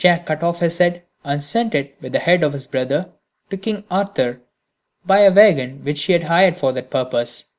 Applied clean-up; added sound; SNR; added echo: none; none; none; none.